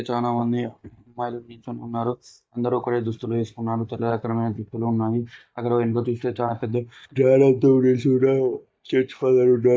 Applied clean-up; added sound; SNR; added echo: neural mask model DeepFilterNet 3.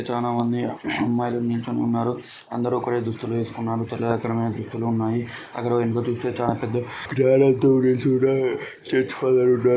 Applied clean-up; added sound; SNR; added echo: neural mask model Resemble Enhance denoiser.